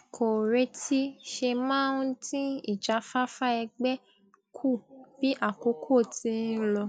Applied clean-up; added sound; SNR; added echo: none; none; none; none.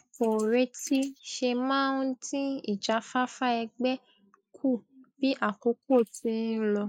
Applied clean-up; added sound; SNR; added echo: neural mask model Resemble Enhance denoiser.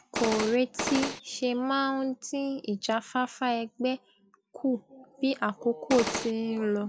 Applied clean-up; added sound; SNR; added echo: none; Gunshot, gunfire; 2 dB; none.